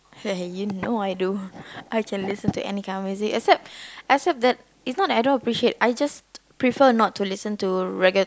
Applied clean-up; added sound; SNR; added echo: none; none; none; none.